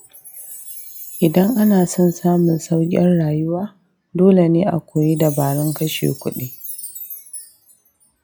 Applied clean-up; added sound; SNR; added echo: classical method log-MMSE.